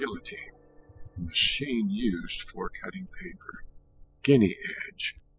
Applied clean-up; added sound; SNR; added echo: classical method spectral subtraction.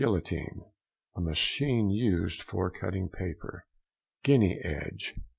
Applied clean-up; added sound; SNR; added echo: none; none; none; none.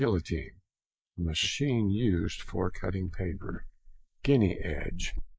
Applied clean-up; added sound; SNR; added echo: neural mask model Resemble Enhance denoiser.